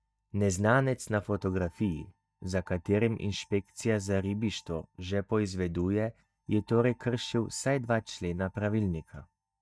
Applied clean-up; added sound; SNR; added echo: neural mask model DeepFilterNet 3.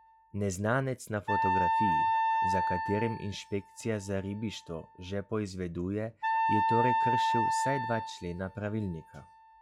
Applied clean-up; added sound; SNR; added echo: classical method log-MMSE.